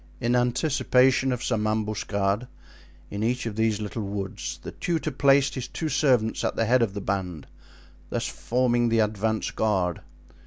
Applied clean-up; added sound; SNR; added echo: none; none; none; none.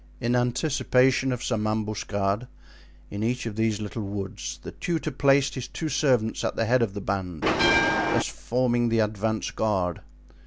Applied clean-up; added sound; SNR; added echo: none; Bell; -3 dB; none.